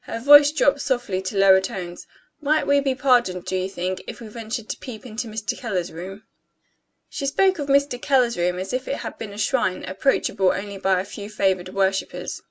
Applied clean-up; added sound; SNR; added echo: none; none; none; none.